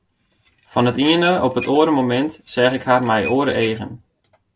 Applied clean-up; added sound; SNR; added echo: none; Squeak / Dishes, pots, and pans; 19 dB; none.